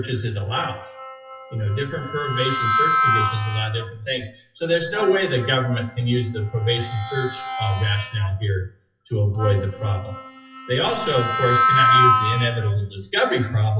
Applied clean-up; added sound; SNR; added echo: classical method WPE with log-MMSE.